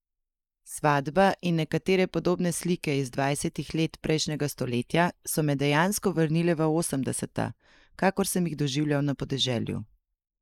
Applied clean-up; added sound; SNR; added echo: neural mask model Resemble Enhance denoiser.